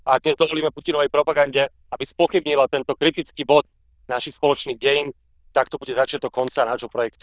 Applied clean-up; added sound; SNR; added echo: neural diffusion model UNIVERSE++.